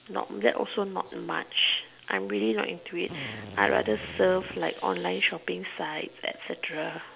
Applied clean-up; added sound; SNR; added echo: none; Drill; 15 dB; none.